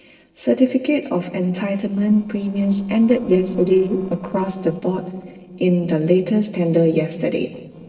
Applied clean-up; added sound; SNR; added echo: neural separator model SepFormer DNS4.